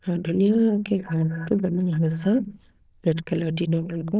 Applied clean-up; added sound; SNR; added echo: neural diffusion model UNIVERSE++.